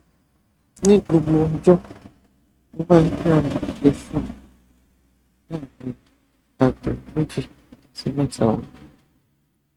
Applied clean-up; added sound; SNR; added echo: neural mask model RNNoise.